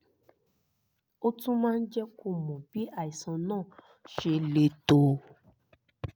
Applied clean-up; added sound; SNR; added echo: none; none; none; none.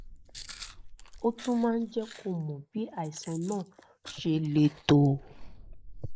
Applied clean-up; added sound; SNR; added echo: neural mask model Resemble Enhance denoiser.